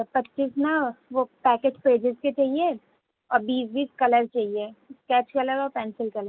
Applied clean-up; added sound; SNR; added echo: none; none; none; none.